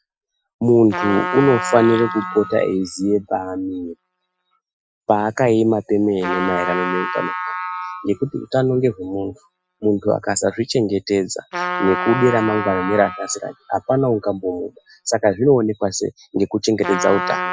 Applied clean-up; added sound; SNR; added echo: classical method Wiener filter.